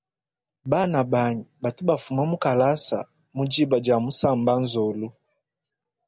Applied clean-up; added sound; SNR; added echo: none; none; none; none.